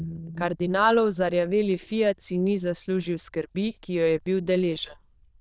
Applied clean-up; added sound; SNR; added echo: neural diffusion model UNIVERSE++.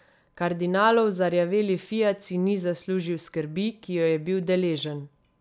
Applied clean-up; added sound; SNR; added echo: none; none; none; none.